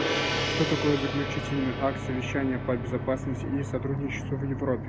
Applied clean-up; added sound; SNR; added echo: none; Gong; 5 dB; none.